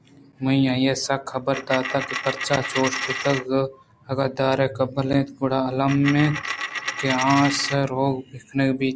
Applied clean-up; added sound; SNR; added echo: none; Coin (dropping); 6 dB; none.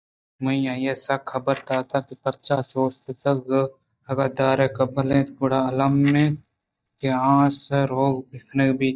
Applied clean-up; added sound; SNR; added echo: neural mask model DeepFilterNet 3.